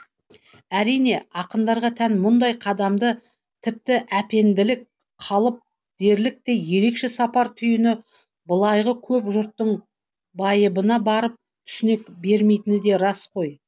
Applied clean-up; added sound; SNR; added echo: none; none; none; none.